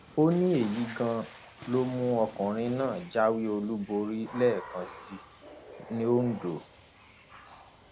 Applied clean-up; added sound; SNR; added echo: none; Water / Splash, splatter; 17 dB; none.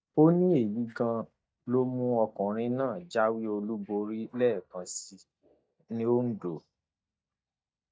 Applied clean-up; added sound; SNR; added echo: neural mask model DeepFilterNet 3.